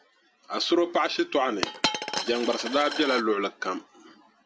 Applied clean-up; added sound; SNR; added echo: none; Coin (dropping); 7 dB; none.